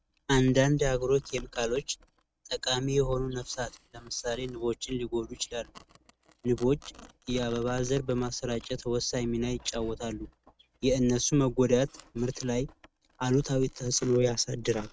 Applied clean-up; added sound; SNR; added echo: neural mask model RNNoise.